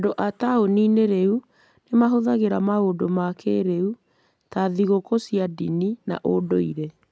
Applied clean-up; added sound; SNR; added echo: none; none; none; none.